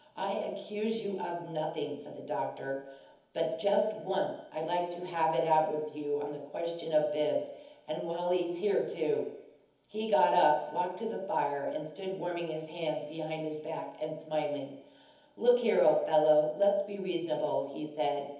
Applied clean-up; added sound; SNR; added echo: none; none; none; reverberation time 1.3 s.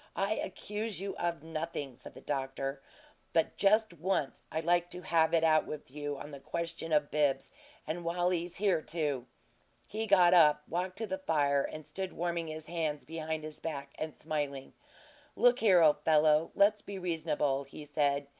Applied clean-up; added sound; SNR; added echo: none; none; none; none.